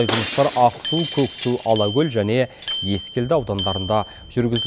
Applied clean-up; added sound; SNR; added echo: none; Bicycle bell + Shatter; 7 dB; none.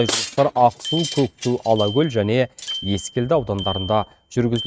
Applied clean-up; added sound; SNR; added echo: neural mask model RNNoise.